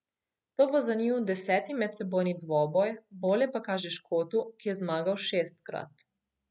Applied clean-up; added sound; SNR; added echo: none; none; none; none.